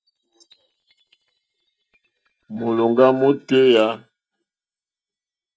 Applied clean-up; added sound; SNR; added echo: neural mask model DeepFilterNet 3.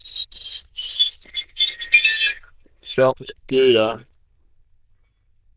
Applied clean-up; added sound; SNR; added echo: neural diffusion model UNIVERSE++.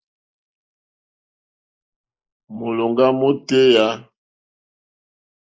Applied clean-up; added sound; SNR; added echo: neural mask model Resemble Enhance denoiser.